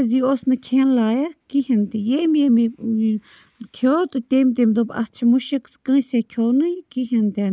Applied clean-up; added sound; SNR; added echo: none; none; none; none.